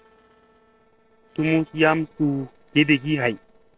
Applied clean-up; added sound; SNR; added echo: neural separator model SepFormer DNS4.